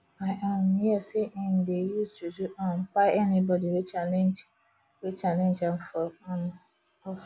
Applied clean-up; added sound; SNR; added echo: none; none; none; none.